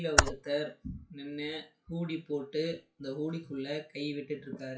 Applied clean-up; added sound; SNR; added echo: classical method WPE with log-MMSE.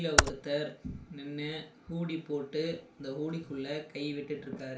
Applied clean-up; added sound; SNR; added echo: none; Computer keyboard; -5 dB; reverberation time 0.3 s.